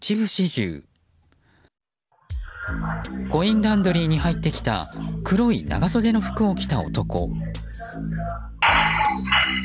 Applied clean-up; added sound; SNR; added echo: none; none; none; none.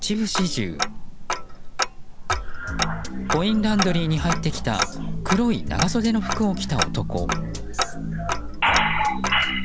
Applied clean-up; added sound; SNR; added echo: none; Tick-tock; 3 dB; none.